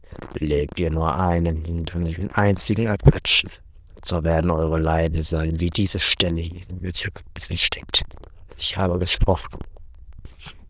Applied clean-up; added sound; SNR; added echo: neural diffusion model UNIVERSE++.